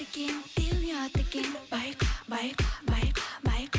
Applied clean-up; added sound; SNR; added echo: none; none; none; none.